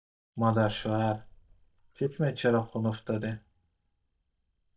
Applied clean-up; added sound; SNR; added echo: neural mask model DeepFilterNet 3.